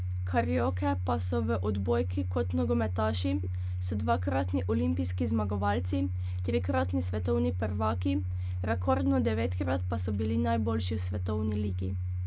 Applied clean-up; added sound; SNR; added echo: none; Domestic sounds, home sounds; 0 dB; none.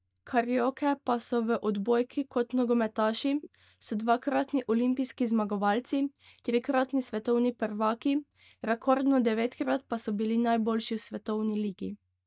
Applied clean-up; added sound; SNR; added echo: neural mask model DeepFilterNet 3.